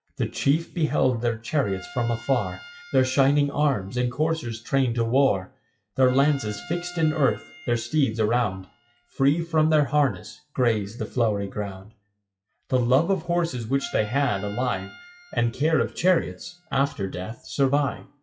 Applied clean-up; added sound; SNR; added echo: classical method WPE with log-MMSE.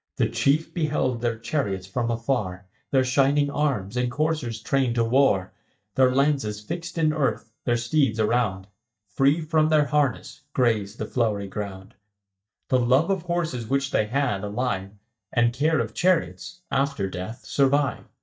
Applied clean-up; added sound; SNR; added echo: neural mask model DeepFilterNet 3.